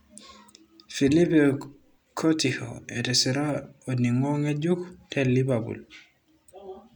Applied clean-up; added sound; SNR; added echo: none; Bowed string instrument; 16 dB; none.